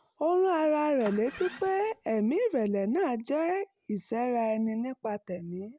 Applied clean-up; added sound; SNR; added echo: none; Engine starting; 17 dB; none.